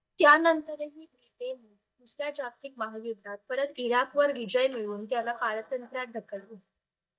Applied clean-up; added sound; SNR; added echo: neural mask model DeepFilterNet 3.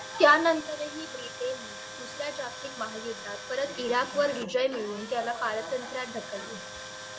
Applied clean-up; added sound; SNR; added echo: none; Tools; 11 dB; reverberation time 0.4 s.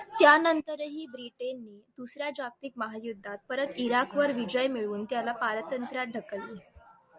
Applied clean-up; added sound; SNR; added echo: none; none; none; none.